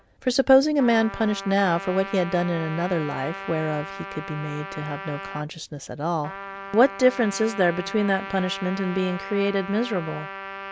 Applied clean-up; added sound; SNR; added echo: none; Trumpet; 12 dB; none.